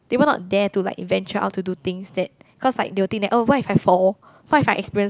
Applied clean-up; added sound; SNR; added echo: none; none; none; none.